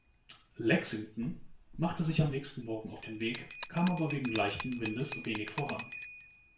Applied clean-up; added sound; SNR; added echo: none; Bell; -3 dB; reverberation time 0.4 s.